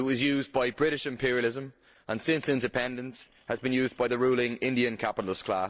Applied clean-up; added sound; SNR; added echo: neural separator model SepFormer DNS4.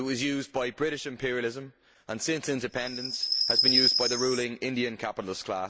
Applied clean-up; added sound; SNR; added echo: none; Chirp, tweet; -4 dB; none.